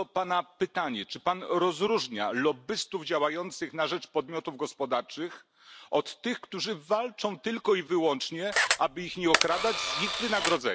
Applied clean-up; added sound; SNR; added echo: none; Camera; 0 dB; none.